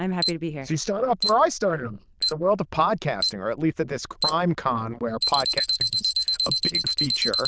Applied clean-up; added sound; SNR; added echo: neural diffusion model UNIVERSE++.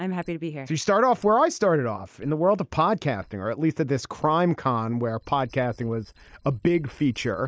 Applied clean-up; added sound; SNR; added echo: neural mask model DeepFilterNet 3.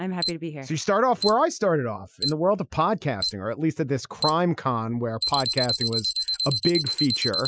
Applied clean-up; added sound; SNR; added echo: classical method Wiener filter.